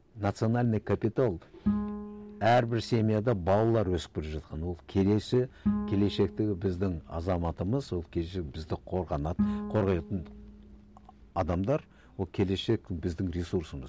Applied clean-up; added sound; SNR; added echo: none; Bowed string instrument; 9 dB; none.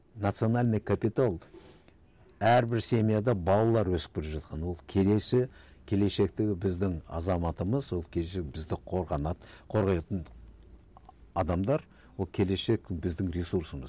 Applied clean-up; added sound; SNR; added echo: none; none; none; none.